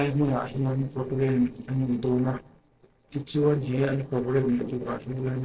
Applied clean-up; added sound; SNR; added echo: neural separator model SepFormer DNS4.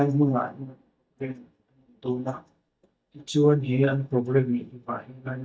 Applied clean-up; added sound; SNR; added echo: neural mask model DeepFilterNet 3.